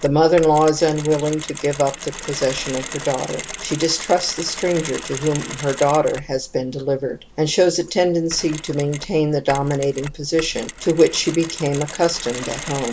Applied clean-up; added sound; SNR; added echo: none; Mechanisms; 13 dB; none.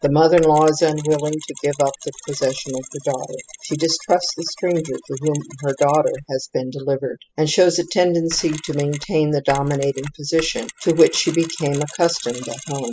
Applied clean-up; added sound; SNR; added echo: classical method spectral subtraction.